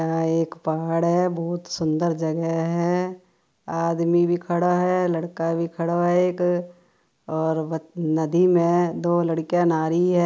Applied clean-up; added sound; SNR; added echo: none; none; none; none.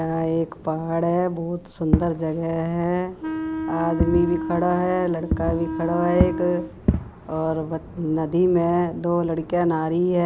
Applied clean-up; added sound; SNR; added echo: none; Fireworks + Wind instrument, woodwind instrument; 6 dB; none.